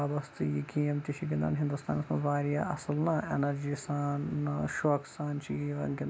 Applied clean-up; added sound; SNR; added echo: none; none; none; none.